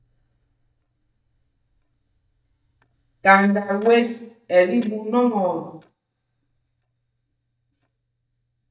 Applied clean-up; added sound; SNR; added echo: neural mask model DeepFilterNet 3.